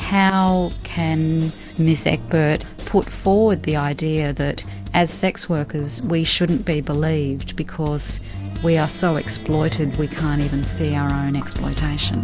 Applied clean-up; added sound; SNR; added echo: none; none; none; none.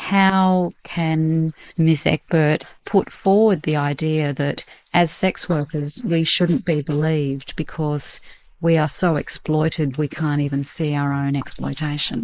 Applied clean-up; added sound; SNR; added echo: neural mask model Resemble Enhance denoiser.